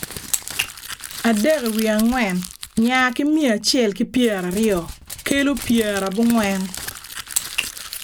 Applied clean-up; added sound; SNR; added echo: none; Crumpling, crinkling; 13 dB; none.